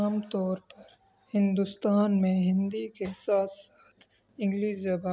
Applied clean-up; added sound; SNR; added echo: none; none; none; none.